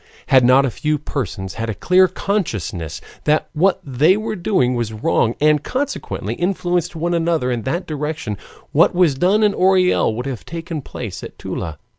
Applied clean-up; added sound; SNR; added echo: none; none; none; none.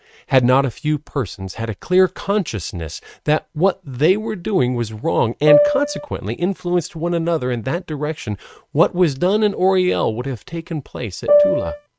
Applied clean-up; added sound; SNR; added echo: neural mask model RNNoise.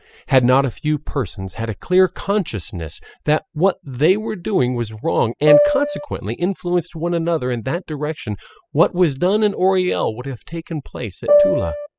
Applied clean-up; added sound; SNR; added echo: classical method spectral subtraction.